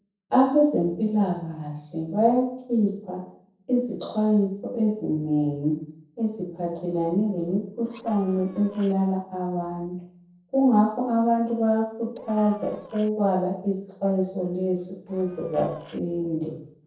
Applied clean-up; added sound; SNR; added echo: neural separator model SepFormer DNS4.